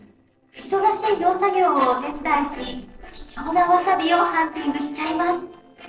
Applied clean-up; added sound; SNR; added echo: neural separator model SepFormer DNS4.